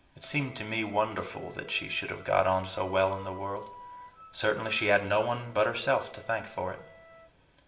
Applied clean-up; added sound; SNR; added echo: none; Wind instrument, woodwind instrument; 20 dB; reverberation time 0.6 s.